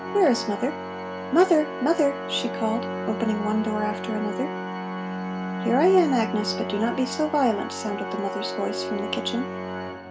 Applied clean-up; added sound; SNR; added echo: none; Organ; 6 dB; none.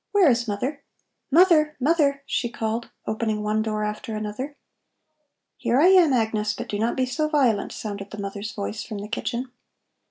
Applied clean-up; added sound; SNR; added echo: none; none; none; none.